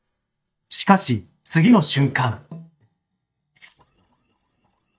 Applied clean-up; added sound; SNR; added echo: neural mask model DeepFilterNet 3.